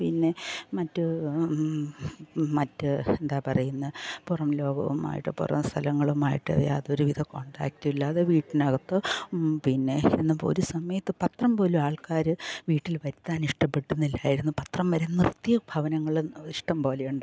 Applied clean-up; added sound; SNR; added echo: none; none; none; none.